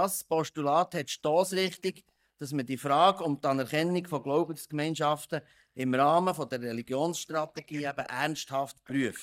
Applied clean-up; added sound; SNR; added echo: neural mask model DeepFilterNet 3.